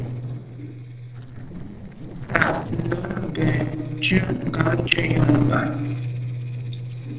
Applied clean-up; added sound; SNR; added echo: neural separator model SepFormer DNS4.